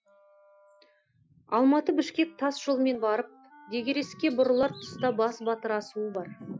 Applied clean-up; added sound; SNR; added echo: classical method Wiener filter.